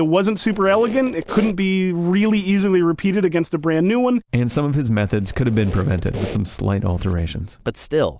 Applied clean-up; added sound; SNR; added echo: none; Squeak; 16 dB; none.